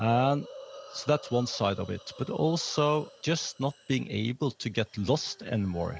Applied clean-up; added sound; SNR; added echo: none; Hiss; 20 dB; none.